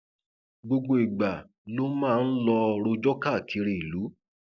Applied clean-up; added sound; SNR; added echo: none; none; none; none.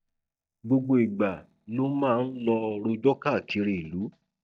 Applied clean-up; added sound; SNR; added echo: neural mask model DeepFilterNet 3.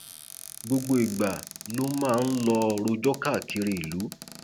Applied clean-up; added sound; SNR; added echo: none; Cupboard open or close; 15 dB; none.